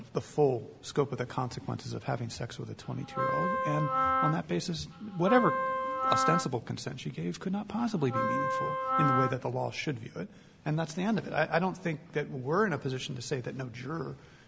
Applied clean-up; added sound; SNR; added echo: none; Wind instrument, woodwind instrument; -1 dB; none.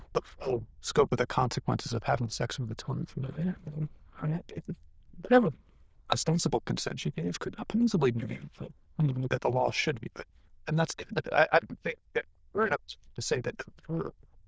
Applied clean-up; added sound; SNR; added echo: neural diffusion model UNIVERSE++.